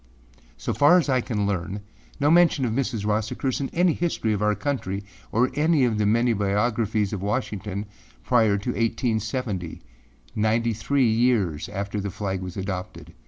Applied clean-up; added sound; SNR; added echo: none; none; none; none.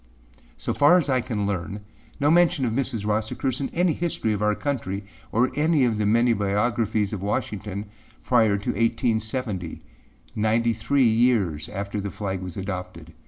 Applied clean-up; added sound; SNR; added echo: none; none; none; reverberation time 0.4 s.